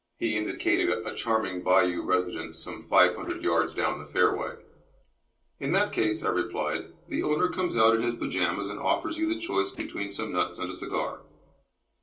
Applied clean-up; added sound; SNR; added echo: neural separator model SepFormer DNS4.